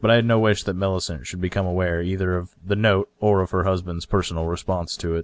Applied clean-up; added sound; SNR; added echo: none; none; none; none.